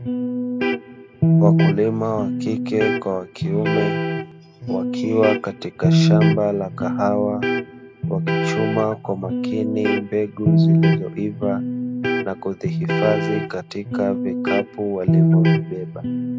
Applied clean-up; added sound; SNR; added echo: none; Electric guitar; -4 dB; none.